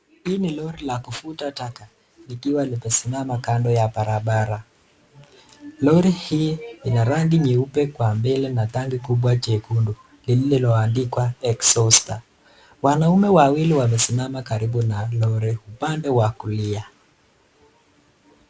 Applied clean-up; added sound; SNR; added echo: none; none; none; none.